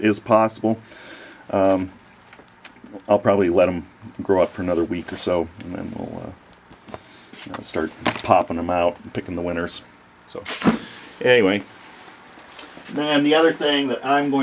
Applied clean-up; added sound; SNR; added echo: none; none; none; none.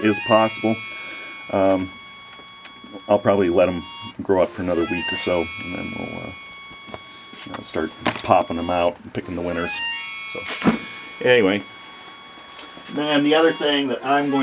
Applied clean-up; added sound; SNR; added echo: none; Harmonica; 13 dB; none.